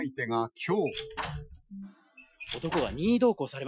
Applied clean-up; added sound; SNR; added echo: classical method Wiener filter.